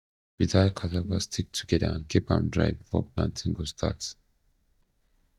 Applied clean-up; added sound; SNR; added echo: neural mask model DeepFilterNet 3.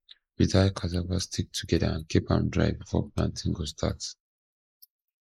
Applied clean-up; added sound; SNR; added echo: neural mask model Resemble Enhance denoiser.